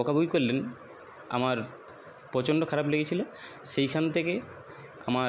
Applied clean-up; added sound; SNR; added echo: none; none; none; none.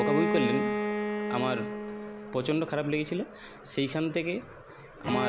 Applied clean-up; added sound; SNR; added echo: none; Bowed string instrument; 2 dB; none.